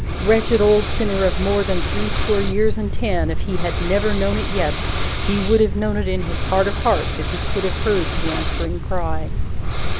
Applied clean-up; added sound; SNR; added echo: none; Cricket + Breathing; 0 dB; none.